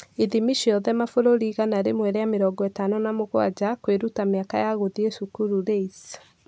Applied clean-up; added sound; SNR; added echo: none; none; none; none.